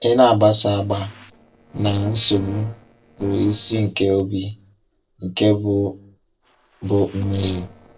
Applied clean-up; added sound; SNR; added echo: neural separator model SepFormer DNS4.